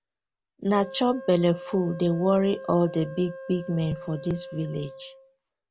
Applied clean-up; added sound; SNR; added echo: none; Wind instrument, woodwind instrument; 15 dB; none.